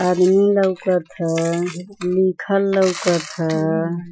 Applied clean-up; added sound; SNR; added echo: classical method Wiener filter.